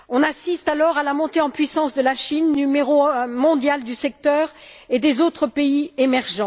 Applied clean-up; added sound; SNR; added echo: none; none; none; none.